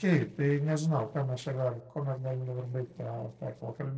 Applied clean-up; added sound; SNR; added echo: neural separator model SepFormer DNS4.